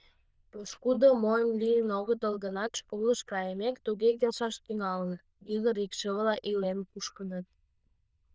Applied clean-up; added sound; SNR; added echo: neural diffusion model UNIVERSE++.